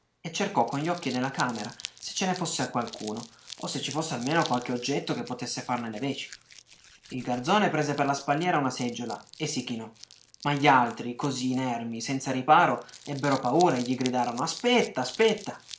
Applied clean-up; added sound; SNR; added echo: none; Crumpling, crinkling; 19 dB; none.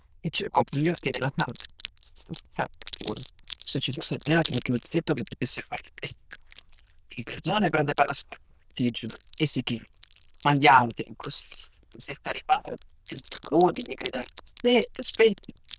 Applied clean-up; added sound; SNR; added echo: neural diffusion model UNIVERSE++.